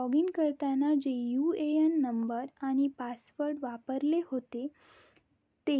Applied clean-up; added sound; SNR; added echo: none; none; none; none.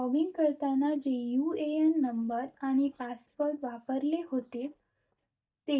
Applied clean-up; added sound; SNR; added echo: neural mask model DeepFilterNet 3.